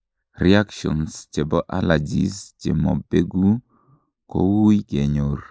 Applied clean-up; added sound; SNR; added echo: neural mask model Resemble Enhance denoiser.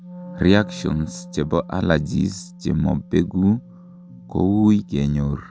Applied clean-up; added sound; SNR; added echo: none; Wind instrument, woodwind instrument; 18 dB; none.